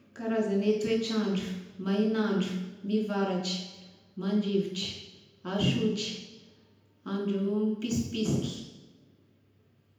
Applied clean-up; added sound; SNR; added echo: none; none; none; reverberation time 0.9 s.